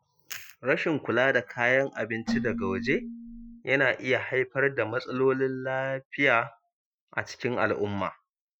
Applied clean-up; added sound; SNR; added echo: classical method Wiener filter.